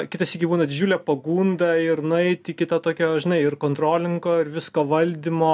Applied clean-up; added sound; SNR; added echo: none; none; none; none.